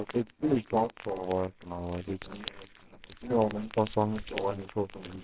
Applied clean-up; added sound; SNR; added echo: neural separator model SepFormer WHAMR!.